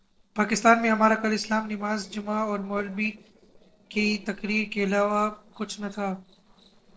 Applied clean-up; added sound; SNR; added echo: neural separator model SepFormer DNS4.